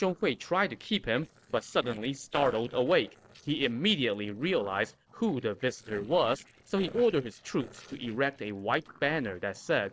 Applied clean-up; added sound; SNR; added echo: neural separator model SepFormer DNS4.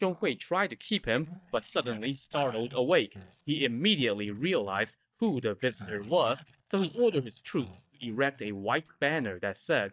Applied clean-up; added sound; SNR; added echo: neural mask model DeepFilterNet 3.